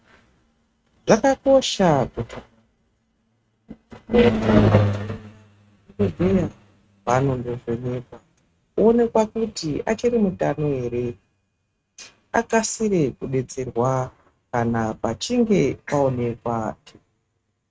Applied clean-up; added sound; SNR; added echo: neural mask model RNNoise.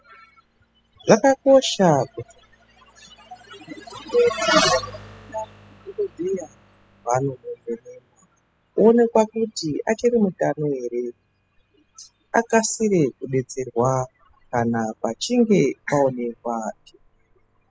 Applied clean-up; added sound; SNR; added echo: classical method spectral subtraction.